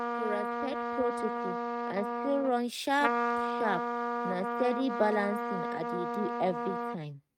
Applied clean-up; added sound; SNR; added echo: neural mask model RNNoise.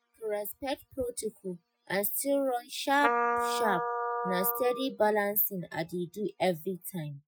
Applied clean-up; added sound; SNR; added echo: classical method Wiener filter.